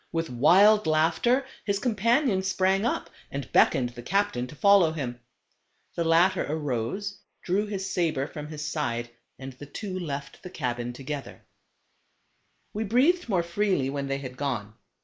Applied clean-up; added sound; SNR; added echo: neural mask model Resemble Enhance denoiser.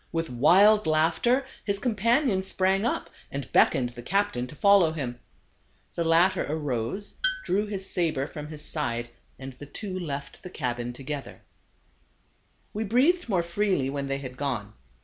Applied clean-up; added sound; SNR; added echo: none; Tools; 6 dB; none.